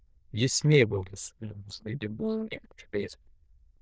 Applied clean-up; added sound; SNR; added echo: neural diffusion model UNIVERSE++.